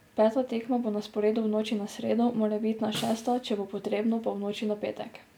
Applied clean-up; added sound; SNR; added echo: none; Snare drum; 17 dB; none.